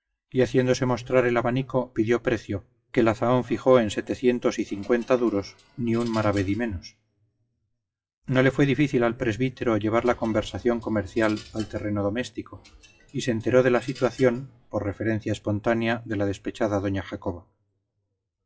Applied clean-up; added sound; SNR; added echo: classical method WPE with log-MMSE.